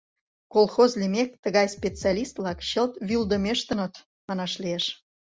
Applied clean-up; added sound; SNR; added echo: none; Drum kit; 19 dB; none.